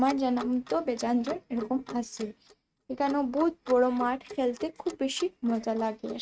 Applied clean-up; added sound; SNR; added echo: neural mask model RNNoise.